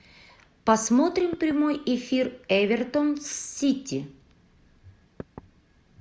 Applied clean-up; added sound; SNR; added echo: none; Knock / Wood; 19 dB; none.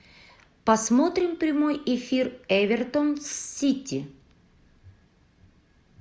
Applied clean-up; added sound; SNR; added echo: none; none; none; none.